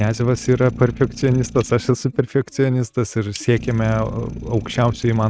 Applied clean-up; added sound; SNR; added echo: neural mask model RNNoise.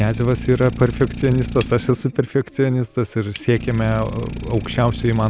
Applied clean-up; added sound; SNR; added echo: none; Idling; 10 dB; none.